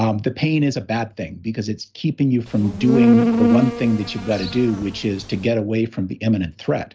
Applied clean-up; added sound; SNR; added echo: none; Insect; 0 dB; none.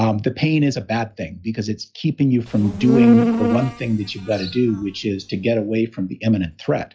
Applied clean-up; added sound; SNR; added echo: classical method log-MMSE.